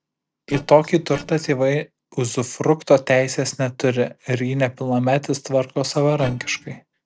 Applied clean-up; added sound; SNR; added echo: neural separator model SepFormer DNS4.